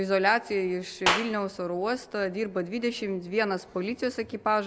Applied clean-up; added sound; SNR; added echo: none; Clapping; 7 dB; none.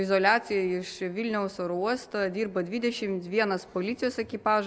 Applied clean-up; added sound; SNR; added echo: none; none; none; none.